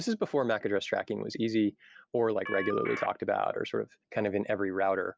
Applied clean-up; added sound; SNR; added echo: none; Telephone; 6 dB; none.